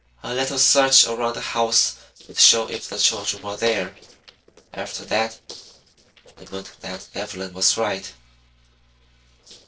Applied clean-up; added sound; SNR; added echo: neural separator model SepFormer DNS4.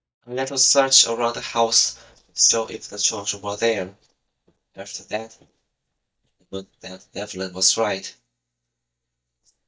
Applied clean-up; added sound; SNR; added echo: neural mask model DeepFilterNet 3.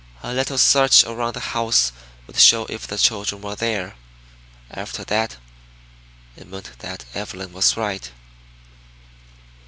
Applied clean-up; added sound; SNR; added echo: none; none; none; none.